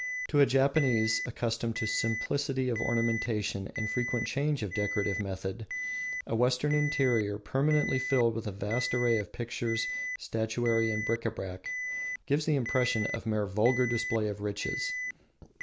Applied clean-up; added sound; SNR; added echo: none; Alarm; 7 dB; none.